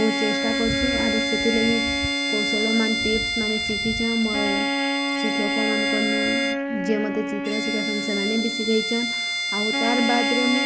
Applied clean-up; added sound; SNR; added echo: none; Wind instrument, woodwind instrument + Bowed string instrument; -2 dB; none.